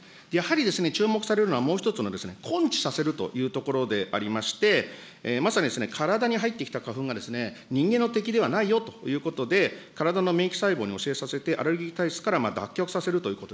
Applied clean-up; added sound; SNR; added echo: none; none; none; none.